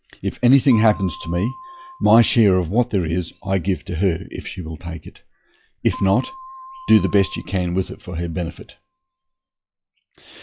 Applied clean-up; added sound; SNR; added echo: classical method log-MMSE.